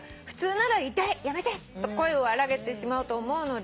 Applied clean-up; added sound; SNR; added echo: none; none; none; none.